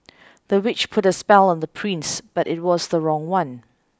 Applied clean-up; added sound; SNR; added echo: none; none; none; none.